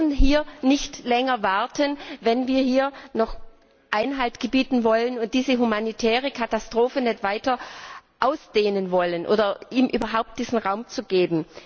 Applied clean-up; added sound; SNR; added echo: none; none; none; none.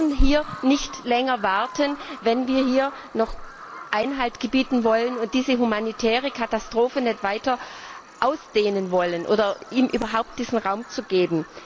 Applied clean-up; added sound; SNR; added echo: none; Bird vocalization, bird call, bird song; 18 dB; none.